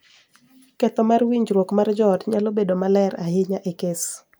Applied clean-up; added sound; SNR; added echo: none; none; none; none.